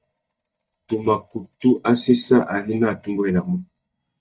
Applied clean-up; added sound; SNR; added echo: neural mask model DeepFilterNet 3.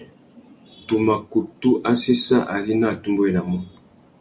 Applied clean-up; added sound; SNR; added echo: none; none; none; none.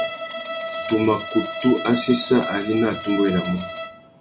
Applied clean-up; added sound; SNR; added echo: none; Bowed string instrument; 8 dB; none.